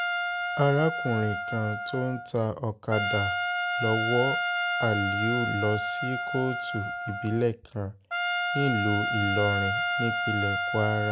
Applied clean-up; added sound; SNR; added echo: none; Trumpet; 1 dB; none.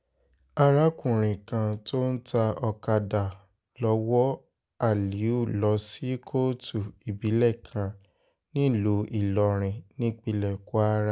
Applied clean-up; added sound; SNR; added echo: none; none; none; none.